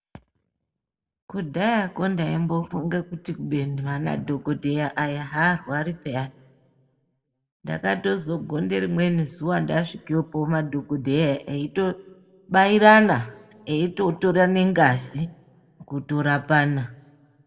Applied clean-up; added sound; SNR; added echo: none; none; none; reverberation time 0.3 s.